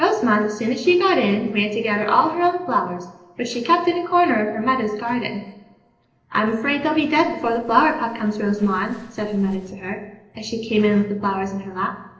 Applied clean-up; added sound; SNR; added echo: neural separator model SepFormer DNS4.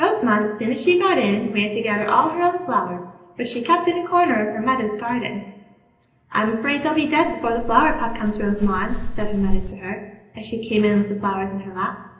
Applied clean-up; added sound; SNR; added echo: none; Wind; 3 dB; reverberation time 0.9 s.